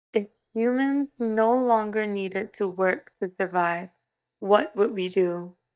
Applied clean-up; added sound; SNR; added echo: neural mask model DeepFilterNet 3.